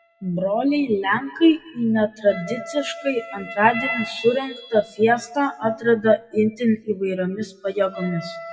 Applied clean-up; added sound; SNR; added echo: classical method WPE with log-MMSE.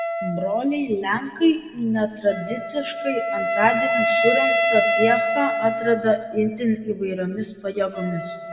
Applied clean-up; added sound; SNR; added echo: none; Wind instrument, woodwind instrument; 2 dB; reverberation time 1.3 s.